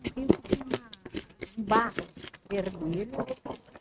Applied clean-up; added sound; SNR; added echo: neural mask model RNNoise.